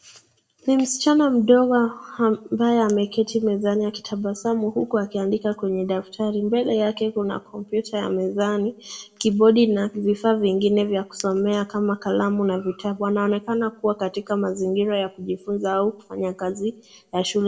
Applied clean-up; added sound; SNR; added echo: none; none; none; reverberation time 0.3 s.